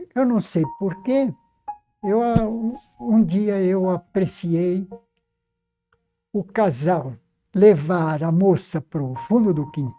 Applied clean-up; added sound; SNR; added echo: neural mask model RNNoise.